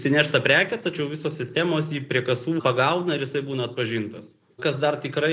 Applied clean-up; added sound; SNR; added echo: none; none; none; none.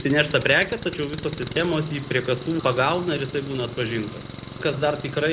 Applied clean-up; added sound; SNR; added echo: none; Engine; 13 dB; none.